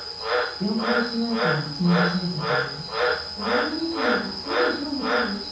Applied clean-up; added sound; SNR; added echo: none; Frog; -2 dB; reverberation time 0.9 s.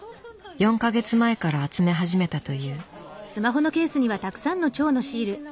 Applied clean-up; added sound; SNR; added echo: none; none; none; none.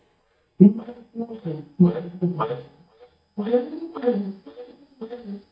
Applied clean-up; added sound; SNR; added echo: neural mask model DeepFilterNet 3.